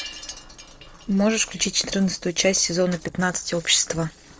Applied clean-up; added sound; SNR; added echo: neural separator model SepFormer DNS4.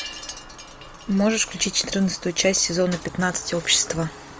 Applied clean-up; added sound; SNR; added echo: none; Wind chime; 20 dB; none.